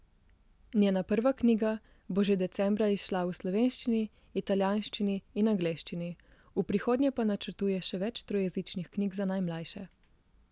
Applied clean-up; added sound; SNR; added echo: none; none; none; none.